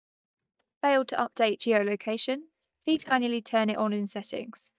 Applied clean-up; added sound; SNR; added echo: neural mask model DeepFilterNet 3.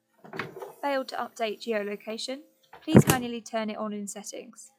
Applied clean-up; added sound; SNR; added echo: classical method log-MMSE.